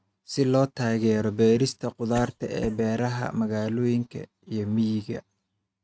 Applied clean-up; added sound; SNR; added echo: neural mask model RNNoise.